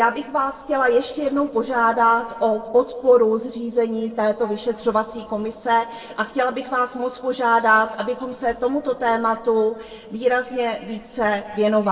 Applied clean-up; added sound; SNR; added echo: neural separator model SepFormer DNS4.